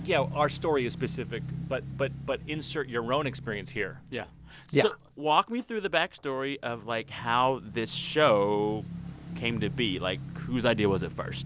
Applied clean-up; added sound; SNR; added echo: none; Motorcycle / Engine; 10 dB; none.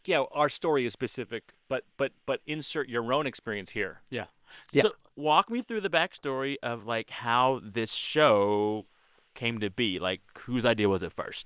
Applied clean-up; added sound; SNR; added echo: neural separator model SepFormer WHAM!.